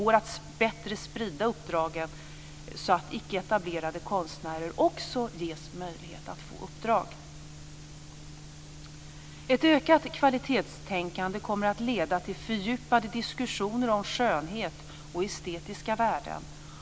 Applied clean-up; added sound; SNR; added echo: none; none; none; none.